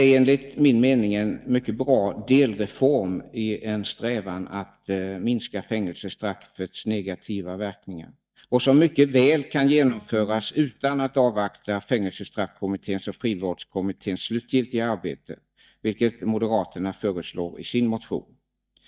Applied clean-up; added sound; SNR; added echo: neural mask model DeepFilterNet 3.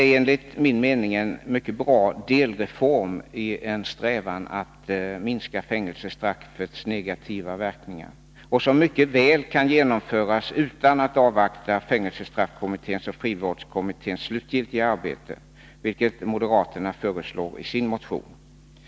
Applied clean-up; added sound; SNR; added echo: none; none; none; none.